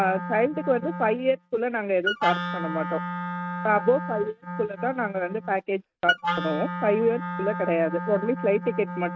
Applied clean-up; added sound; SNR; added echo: neural mask model RNNoise.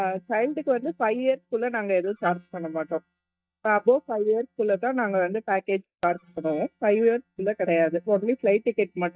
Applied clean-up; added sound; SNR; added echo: neural mask model DeepFilterNet 3.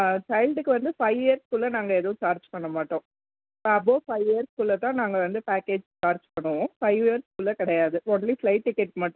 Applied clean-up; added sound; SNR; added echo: none; none; none; none.